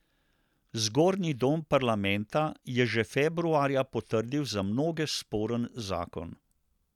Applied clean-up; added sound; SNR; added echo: none; none; none; none.